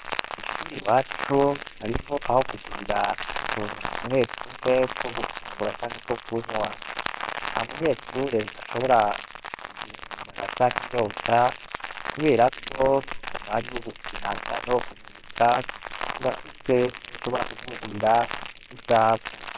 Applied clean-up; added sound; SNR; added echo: neural separator model SepFormer WHAMR!.